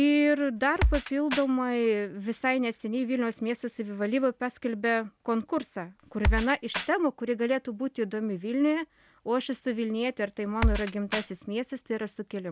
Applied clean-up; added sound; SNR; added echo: none; Drum kit; 1 dB; none.